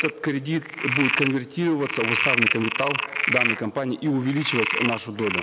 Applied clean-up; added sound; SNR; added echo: none; Frog; 1 dB; none.